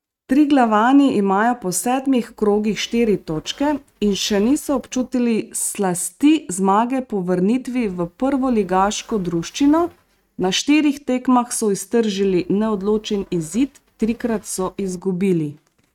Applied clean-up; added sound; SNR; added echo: neural mask model RNNoise.